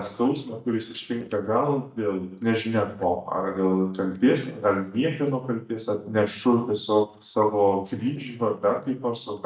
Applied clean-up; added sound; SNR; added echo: neural mask model DeepFilterNet 3.